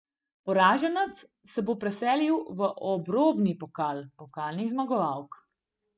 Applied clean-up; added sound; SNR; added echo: none; none; none; none.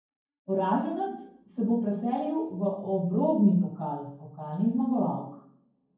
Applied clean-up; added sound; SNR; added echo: none; none; none; reverberation time 0.9 s.